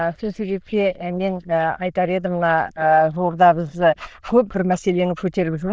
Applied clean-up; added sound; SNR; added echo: neural diffusion model UNIVERSE++.